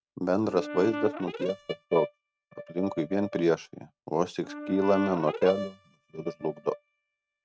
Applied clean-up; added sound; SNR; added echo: neural mask model RNNoise.